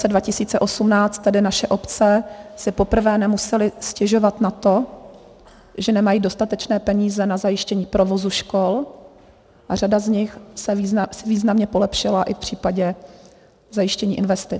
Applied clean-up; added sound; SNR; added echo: none; none; none; none.